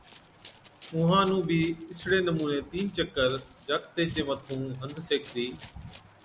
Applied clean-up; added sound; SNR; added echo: none; Run; 18 dB; none.